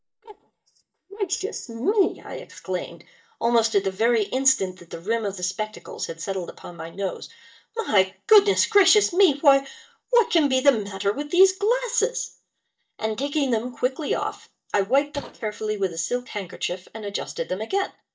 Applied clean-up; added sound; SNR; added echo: neural mask model DeepFilterNet 3.